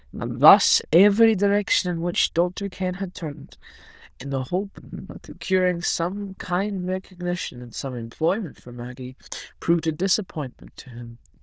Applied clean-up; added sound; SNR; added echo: neural diffusion model UNIVERSE++.